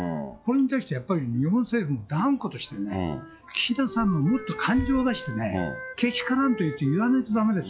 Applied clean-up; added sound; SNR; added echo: classical method log-MMSE.